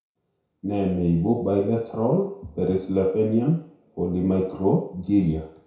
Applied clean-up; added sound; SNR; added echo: none; none; none; reverberation time 0.6 s.